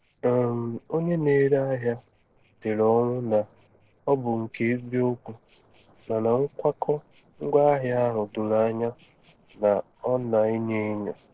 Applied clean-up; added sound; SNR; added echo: neural separator model SepFormer DNS4.